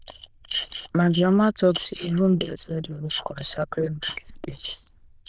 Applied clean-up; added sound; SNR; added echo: neural diffusion model UNIVERSE++.